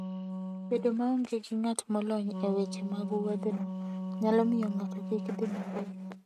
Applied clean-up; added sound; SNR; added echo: neural mask model RNNoise.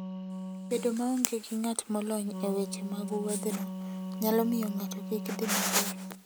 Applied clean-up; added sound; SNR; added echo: none; Wind instrument, woodwind instrument; 7 dB; none.